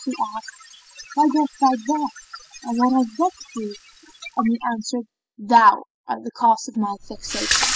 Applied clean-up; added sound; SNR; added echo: classical method spectral subtraction.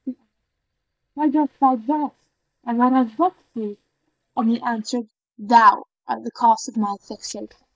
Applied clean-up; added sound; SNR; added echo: neural mask model DeepFilterNet 3.